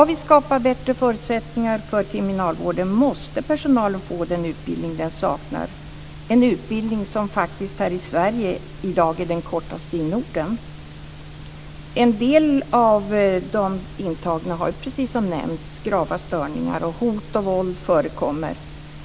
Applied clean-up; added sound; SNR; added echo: none; none; none; none.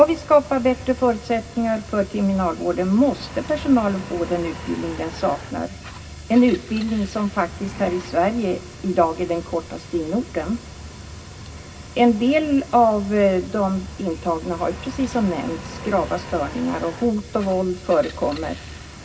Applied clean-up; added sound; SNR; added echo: none; Engine; 18 dB; reverberation time 0.4 s.